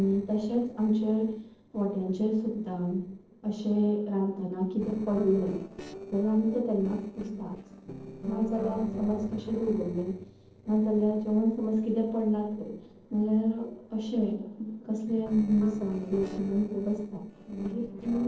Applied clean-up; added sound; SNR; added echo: neural separator model SepFormer DNS4.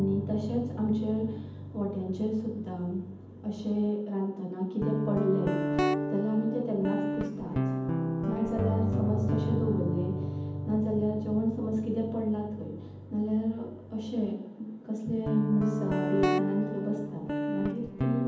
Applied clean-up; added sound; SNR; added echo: none; Guitar; 2 dB; reverberation time 0.8 s.